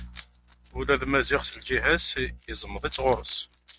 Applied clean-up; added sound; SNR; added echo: neural mask model RNNoise.